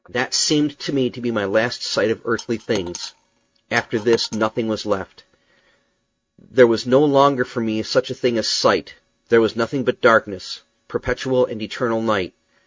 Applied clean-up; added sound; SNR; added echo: neural mask model RNNoise.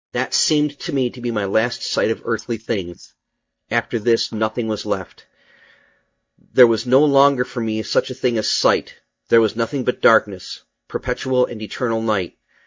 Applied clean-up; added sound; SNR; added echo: neural mask model DeepFilterNet 3.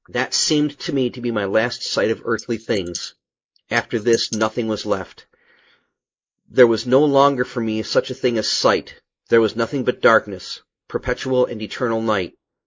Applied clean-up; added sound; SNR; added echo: neural mask model Resemble Enhance denoiser.